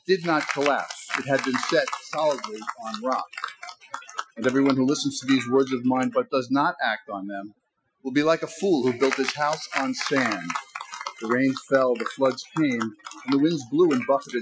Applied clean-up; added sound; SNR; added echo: classical method Wiener filter.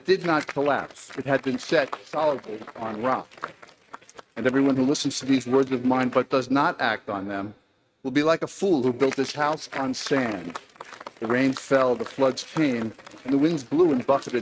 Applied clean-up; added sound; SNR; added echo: neural mask model RNNoise.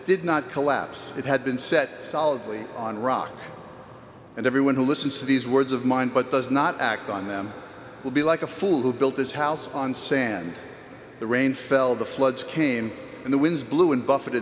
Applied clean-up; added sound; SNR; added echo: none; none; none; none.